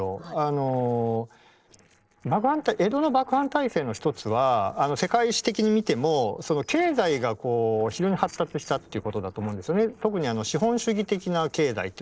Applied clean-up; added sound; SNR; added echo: neural separator model SepFormer DNS4.